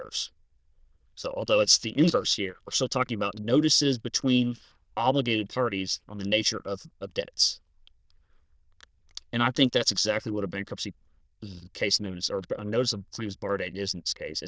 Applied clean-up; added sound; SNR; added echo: neural diffusion model UNIVERSE++.